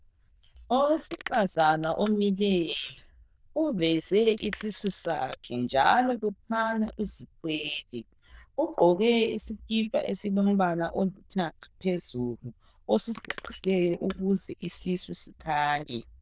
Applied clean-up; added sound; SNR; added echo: neural diffusion model UNIVERSE++.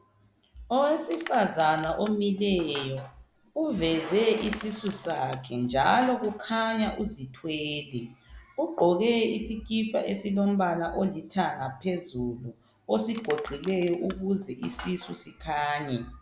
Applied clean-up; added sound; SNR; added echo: none; Crushing; 18 dB; none.